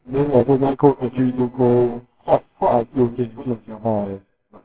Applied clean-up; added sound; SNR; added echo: neural separator model SepFormer WHAMR!.